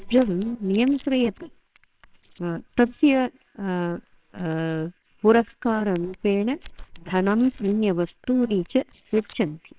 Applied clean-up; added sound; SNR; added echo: neural separator model SepFormer WHAMR!.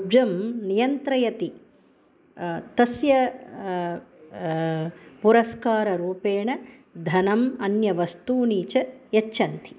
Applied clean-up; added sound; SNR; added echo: none; none; none; none.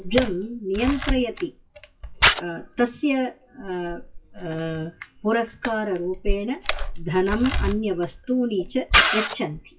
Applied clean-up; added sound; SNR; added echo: classical method WPE with log-MMSE.